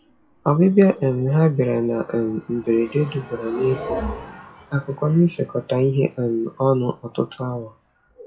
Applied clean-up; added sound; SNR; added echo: classical method WPE with log-MMSE.